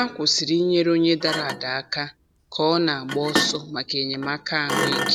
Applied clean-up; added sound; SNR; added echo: none; Thump, thud; 7 dB; none.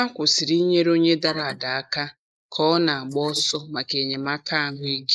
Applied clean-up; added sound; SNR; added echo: neural mask model Resemble Enhance denoiser.